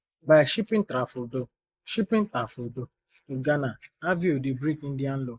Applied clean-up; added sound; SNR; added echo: neural mask model Resemble Enhance denoiser.